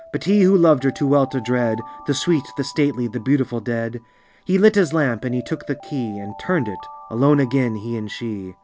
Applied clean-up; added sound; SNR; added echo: none; Alarm; 19 dB; none.